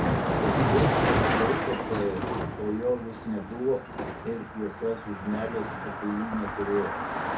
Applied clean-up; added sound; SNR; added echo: none; Car passing by; -2 dB; reverberation time 0.3 s.